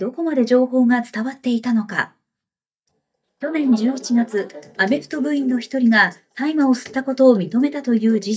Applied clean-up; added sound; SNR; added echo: neural mask model DeepFilterNet 3.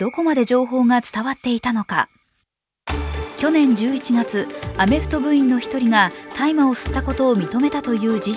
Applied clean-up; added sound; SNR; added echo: none; none; none; none.